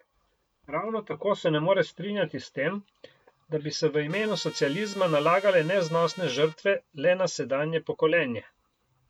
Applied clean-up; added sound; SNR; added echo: none; Trumpet; 18 dB; none.